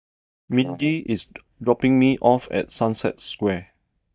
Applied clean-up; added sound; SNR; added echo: neural mask model DeepFilterNet 3.